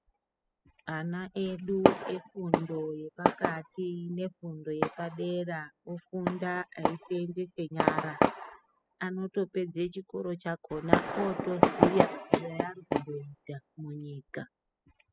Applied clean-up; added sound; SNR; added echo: classical method spectral subtraction.